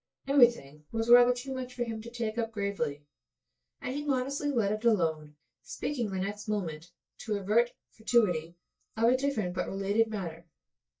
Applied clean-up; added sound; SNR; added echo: neural mask model DeepFilterNet 3.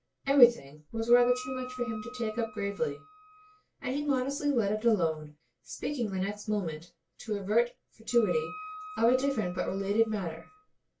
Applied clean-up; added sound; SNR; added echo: none; Wind instrument, woodwind instrument; 16 dB; reverberation time 0.1 s.